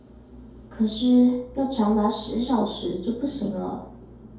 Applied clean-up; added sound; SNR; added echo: none; none; none; reverberation time 2.2 s.